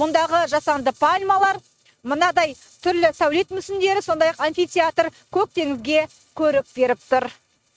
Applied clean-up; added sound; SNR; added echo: neural mask model RNNoise.